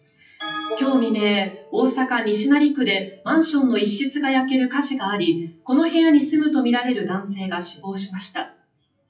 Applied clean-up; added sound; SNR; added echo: classical method WPE with log-MMSE.